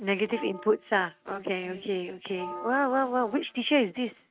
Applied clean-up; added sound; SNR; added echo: neural mask model RNNoise.